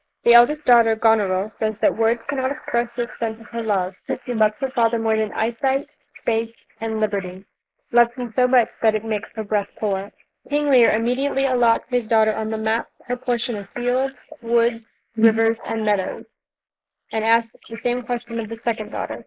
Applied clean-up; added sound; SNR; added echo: neural mask model Resemble Enhance denoiser.